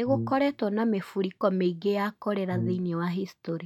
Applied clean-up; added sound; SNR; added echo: neural mask model RNNoise.